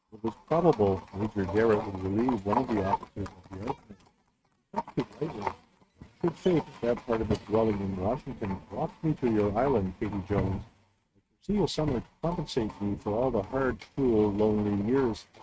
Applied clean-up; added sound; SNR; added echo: neural mask model RNNoise.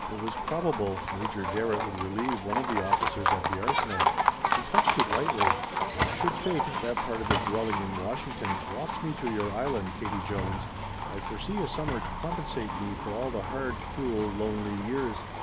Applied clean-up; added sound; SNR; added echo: none; Livestock, farm animals, working animals; -3 dB; none.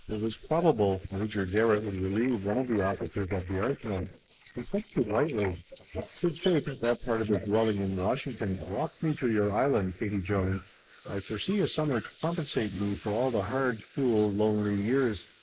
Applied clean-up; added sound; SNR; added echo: neural mask model Resemble Enhance denoiser.